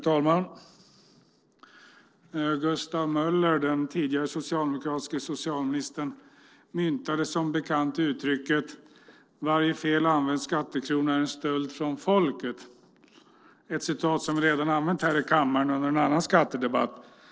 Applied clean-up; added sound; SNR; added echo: neural separator model SepFormer DNS4.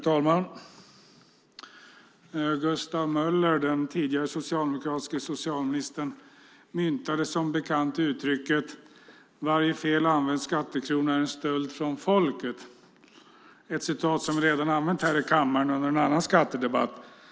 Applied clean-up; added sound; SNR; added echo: none; Rattle (instrument); 19 dB; none.